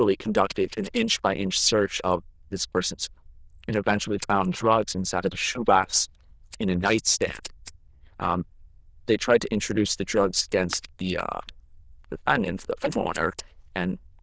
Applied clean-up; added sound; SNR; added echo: neural diffusion model UNIVERSE++.